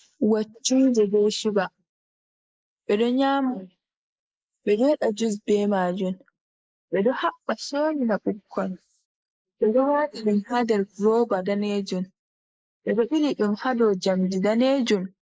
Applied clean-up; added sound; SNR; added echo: neural mask model Resemble Enhance denoiser.